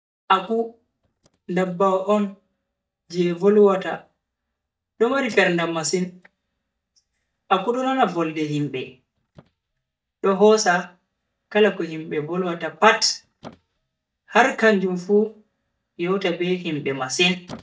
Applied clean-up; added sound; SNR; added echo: neural mask model DeepFilterNet 3.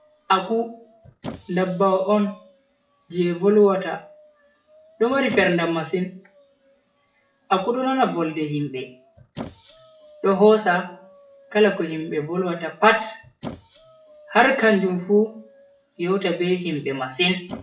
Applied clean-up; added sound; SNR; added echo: classical method WPE with log-MMSE.